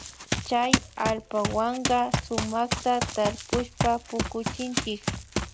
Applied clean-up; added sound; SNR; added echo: none; Run; 2 dB; none.